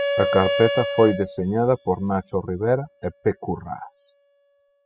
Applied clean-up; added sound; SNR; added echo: classical method spectral subtraction.